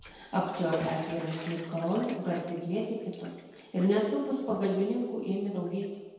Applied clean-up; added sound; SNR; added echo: none; Bathtub (filling or washing); 16 dB; reverberation time 1.1 s.